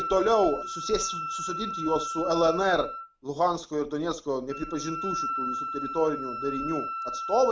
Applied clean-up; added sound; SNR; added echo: none; Wind instrument, woodwind instrument; 6 dB; none.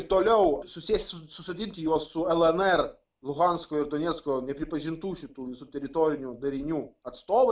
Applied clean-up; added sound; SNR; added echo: none; none; none; none.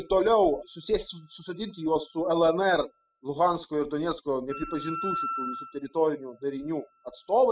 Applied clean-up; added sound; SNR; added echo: classical method spectral subtraction.